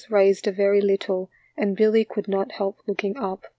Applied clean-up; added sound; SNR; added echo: none; none; none; none.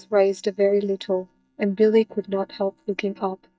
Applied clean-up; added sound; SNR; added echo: neural mask model DeepFilterNet 3.